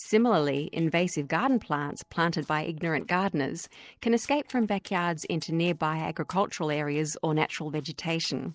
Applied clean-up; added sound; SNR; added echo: neural separator model SepFormer DNS4.